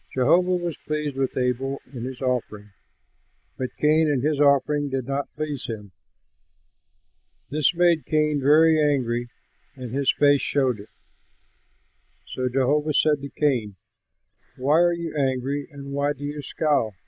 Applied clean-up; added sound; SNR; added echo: neural mask model Resemble Enhance denoiser.